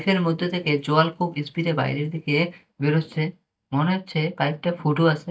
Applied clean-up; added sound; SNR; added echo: neural mask model DeepFilterNet 3.